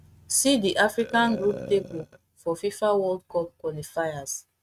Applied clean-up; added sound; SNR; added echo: neural mask model RNNoise.